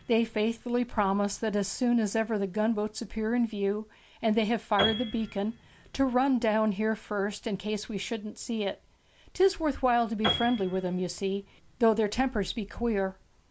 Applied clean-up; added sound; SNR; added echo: none; Piano; 14 dB; none.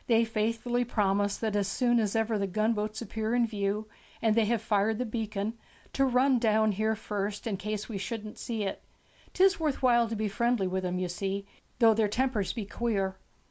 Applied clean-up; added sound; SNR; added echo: none; none; none; none.